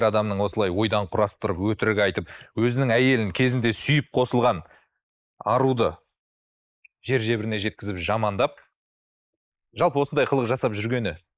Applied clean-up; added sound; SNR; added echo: neural mask model Resemble Enhance denoiser.